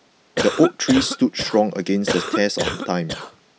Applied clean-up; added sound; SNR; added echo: none; Cough; 6 dB; none.